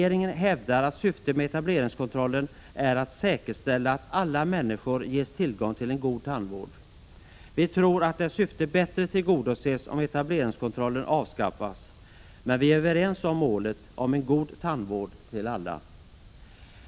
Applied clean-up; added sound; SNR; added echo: none; none; none; none.